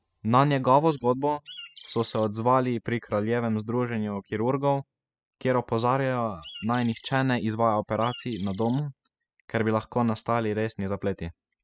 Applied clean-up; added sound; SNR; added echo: classical method spectral subtraction.